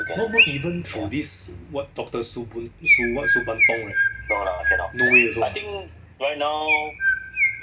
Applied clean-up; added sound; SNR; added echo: none; Chirp, tweet; -3 dB; none.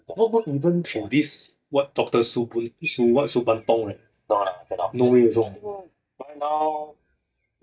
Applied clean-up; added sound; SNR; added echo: neural mask model DeepFilterNet 3.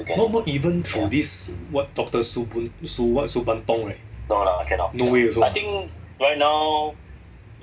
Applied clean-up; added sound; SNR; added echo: none; none; none; none.